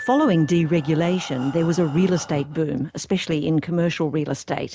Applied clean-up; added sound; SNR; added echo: none; Breathing + Piano; 20 dB; none.